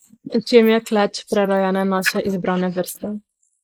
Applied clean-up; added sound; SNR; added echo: neural mask model Resemble Enhance denoiser.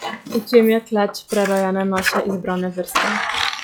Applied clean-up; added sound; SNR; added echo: classical method log-MMSE.